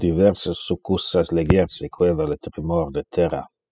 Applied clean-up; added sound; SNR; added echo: classical method spectral subtraction.